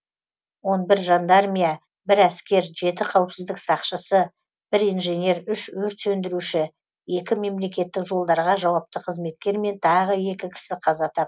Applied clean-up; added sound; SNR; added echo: none; none; none; none.